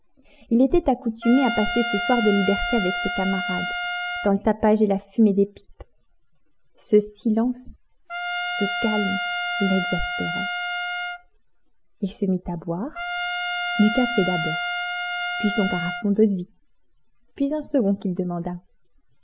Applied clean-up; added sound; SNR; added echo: none; Trumpet; 4 dB; none.